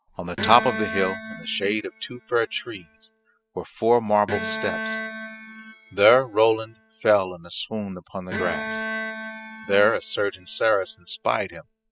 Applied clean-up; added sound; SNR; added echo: classical method spectral subtraction.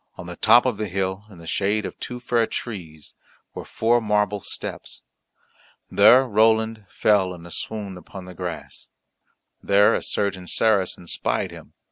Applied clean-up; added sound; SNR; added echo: none; none; none; none.